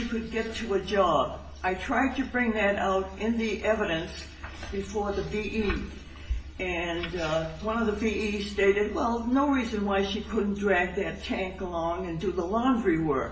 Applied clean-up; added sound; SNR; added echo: none; none; none; reverberation time 0.7 s.